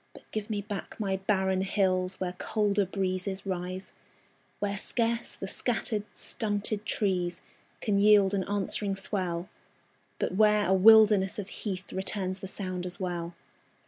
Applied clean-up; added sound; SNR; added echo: none; none; none; none.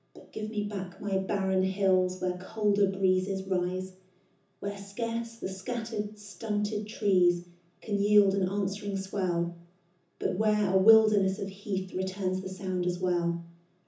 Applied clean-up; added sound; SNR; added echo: none; none; none; reverberation time 0.6 s.